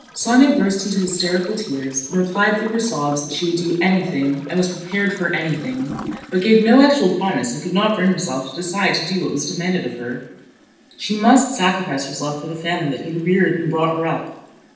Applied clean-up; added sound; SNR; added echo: neural separator model SepFormer DNS4.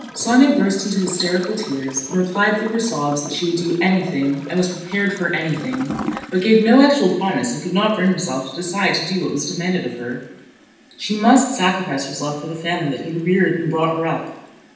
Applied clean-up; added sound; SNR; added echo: none; Toilet flush / Gurgling; 17 dB; reverberation time 0.9 s.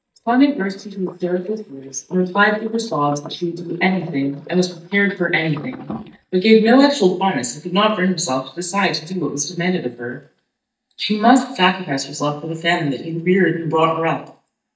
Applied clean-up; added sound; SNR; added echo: neural mask model DeepFilterNet 3.